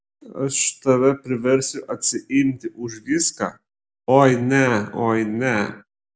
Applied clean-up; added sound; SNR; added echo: none; none; none; none.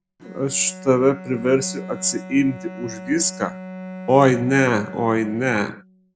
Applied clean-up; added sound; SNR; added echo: none; Bowed string instrument; 15 dB; none.